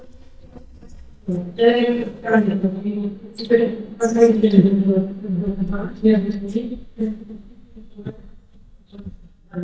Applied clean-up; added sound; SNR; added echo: neural mask model DeepFilterNet 3.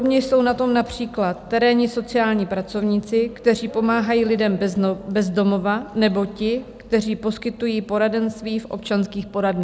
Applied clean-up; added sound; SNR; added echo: none; none; none; none.